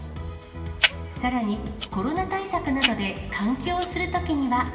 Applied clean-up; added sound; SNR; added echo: none; Tick-tock; 5 dB; reverberation time 2.2 s.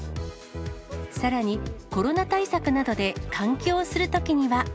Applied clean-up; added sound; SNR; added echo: none; none; none; none.